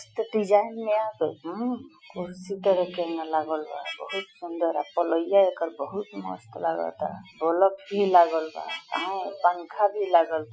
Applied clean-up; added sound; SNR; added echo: classical method Wiener filter.